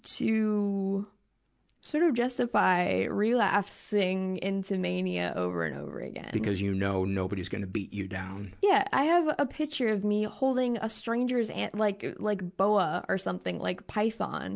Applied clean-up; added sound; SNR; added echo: none; none; none; none.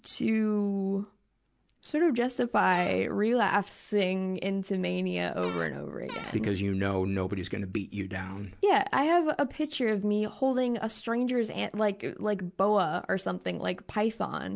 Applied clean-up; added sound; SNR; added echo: none; Cupboard open or close / Door; 14 dB; none.